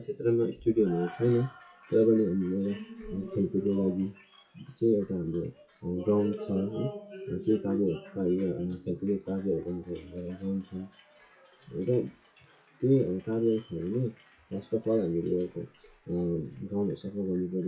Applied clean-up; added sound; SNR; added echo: classical method WPE with log-MMSE.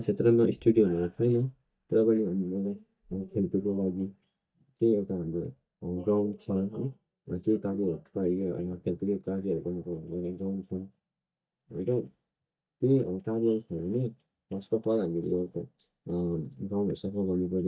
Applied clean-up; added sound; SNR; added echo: neural mask model DeepFilterNet 3.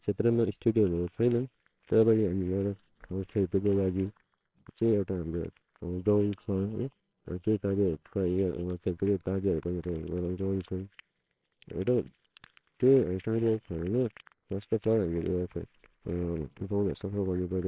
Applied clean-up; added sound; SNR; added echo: neural separator model SepFormer WHAMR!.